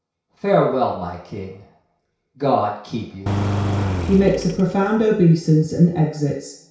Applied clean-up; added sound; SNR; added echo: none; Engine; 4 dB; reverberation time 0.6 s.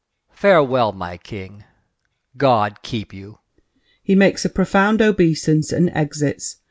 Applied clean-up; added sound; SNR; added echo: none; none; none; none.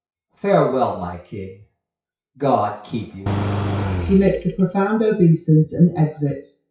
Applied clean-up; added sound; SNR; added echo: classical method WPE with log-MMSE.